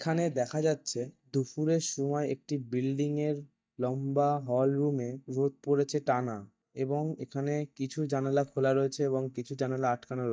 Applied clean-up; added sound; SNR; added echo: neural mask model DeepFilterNet 3.